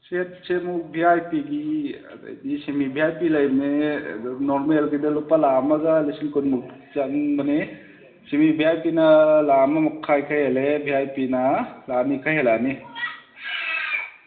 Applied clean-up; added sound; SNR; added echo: none; none; none; reverberation time 1.0 s.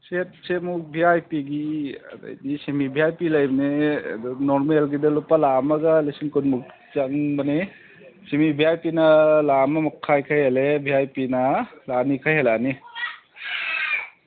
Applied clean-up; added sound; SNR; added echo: none; none; none; none.